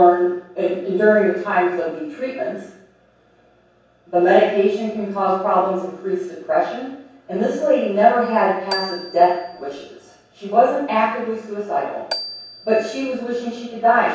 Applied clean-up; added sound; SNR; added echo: none; Marimba, xylophone; 12 dB; reverberation time 0.7 s.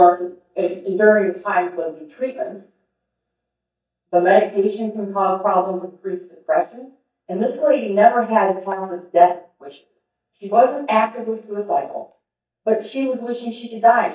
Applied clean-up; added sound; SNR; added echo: neural mask model DeepFilterNet 3.